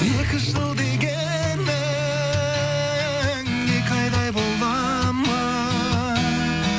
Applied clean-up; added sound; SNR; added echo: none; Toilet flush; 20 dB; none.